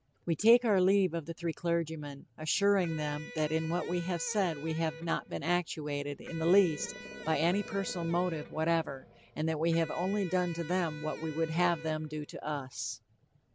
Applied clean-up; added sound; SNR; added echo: none; Electric guitar + Animal; 16 dB; none.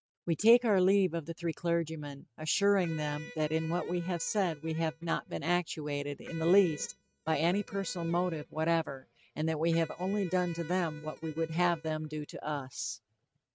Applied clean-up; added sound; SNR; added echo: neural mask model RNNoise.